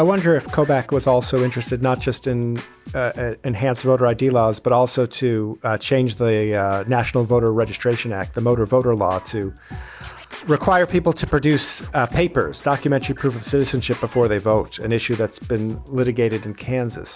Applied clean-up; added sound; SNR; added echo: none; Scratching (performance technique); 18 dB; none.